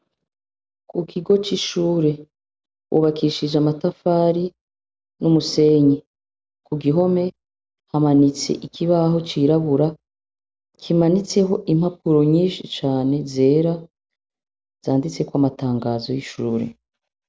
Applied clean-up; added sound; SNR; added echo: none; none; none; none.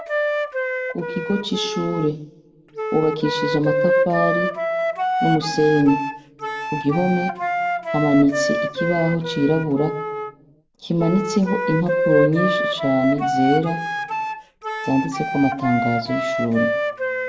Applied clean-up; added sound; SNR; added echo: none; Wind instrument, woodwind instrument; 1 dB; reverberation time 0.9 s.